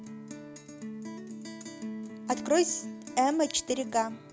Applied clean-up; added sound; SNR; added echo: none; Guitar; 10 dB; none.